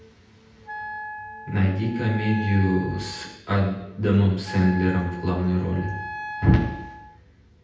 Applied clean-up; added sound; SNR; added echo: none; Wind instrument, woodwind instrument; 13 dB; reverberation time 0.8 s.